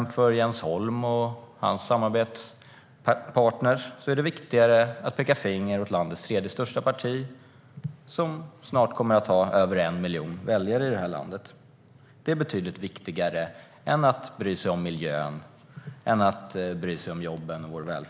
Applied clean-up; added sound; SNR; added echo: none; none; none; none.